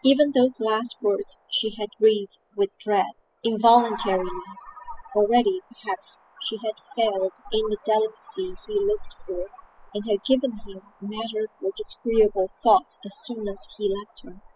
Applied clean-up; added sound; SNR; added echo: classical method spectral subtraction.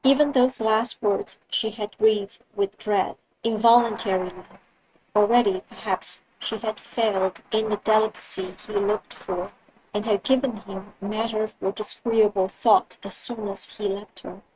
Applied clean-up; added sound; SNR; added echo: neural mask model RNNoise.